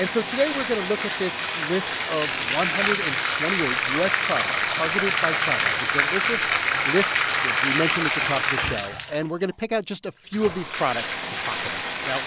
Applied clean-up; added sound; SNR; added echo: none; Bathtub (filling or washing); -3 dB; none.